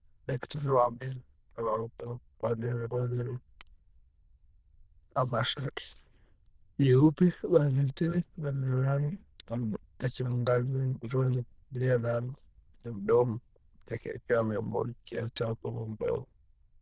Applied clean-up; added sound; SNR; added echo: neural diffusion model UNIVERSE++.